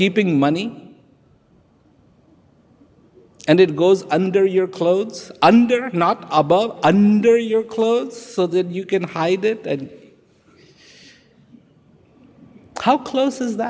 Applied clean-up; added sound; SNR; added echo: none; none; none; none.